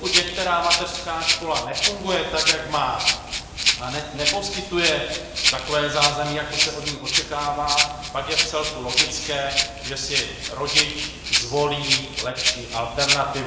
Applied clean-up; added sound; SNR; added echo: none; Rattle (instrument); -1 dB; reverberation time 0.9 s.